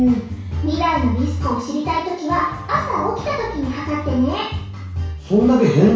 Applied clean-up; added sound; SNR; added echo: none; none; none; reverberation time 0.6 s.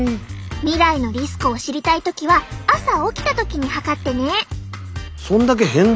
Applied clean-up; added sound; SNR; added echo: none; none; none; none.